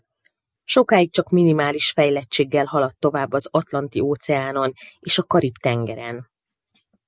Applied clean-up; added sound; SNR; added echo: none; none; none; none.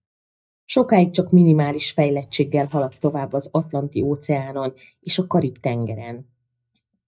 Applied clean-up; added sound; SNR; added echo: neural mask model DeepFilterNet 3.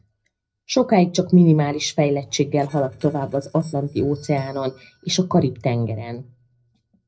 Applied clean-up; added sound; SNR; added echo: neural separator model SepFormer DNS4.